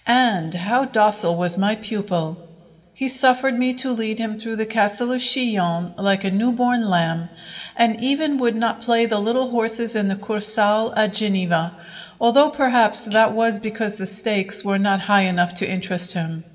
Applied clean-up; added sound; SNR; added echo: none; Cutlery, silverware; 20 dB; reverberation time 0.9 s.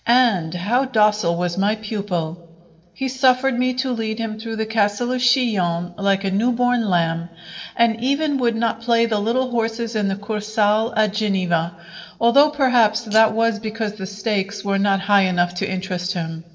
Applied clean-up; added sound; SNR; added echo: neural separator model SepFormer DNS4.